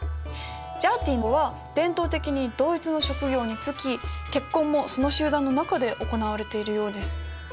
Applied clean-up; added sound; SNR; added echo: none; none; none; none.